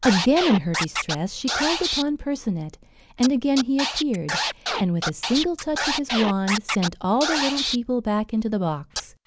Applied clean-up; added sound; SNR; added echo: none; Scratching (performance technique); 5 dB; none.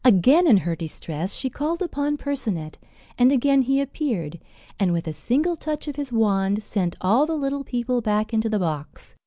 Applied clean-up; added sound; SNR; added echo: none; none; none; none.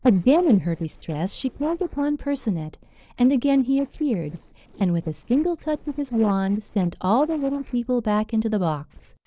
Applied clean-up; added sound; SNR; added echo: neural separator model SepFormer DNS4.